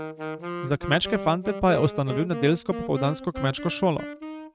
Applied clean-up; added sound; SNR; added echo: neural mask model RNNoise.